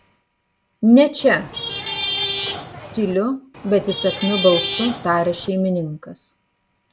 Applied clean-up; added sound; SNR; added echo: none; Traffic noise, roadway noise / Vehicle horn, car horn, honking; 5 dB; none.